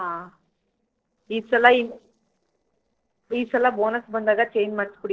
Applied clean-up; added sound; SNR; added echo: neural separator model SepFormer DNS4.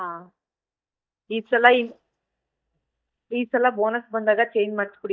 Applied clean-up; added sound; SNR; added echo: neural mask model DeepFilterNet 3.